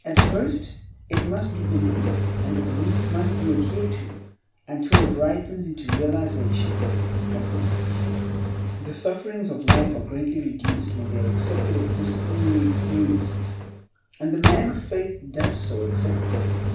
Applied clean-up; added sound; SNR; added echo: none; Engine; -4 dB; reverberation time 0.4 s.